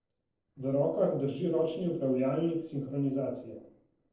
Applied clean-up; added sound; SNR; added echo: neural separator model SepFormer DNS4.